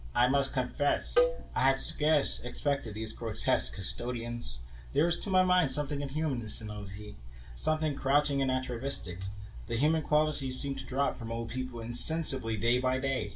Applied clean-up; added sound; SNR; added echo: none; Cowbell; 4 dB; reverberation time 0.3 s.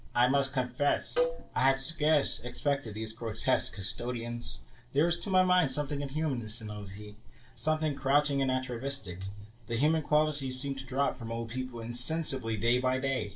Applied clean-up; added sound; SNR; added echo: neural separator model SepFormer DNS4.